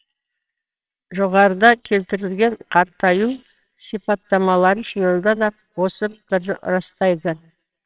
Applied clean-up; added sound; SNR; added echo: neural separator model SepFormer WHAMR!.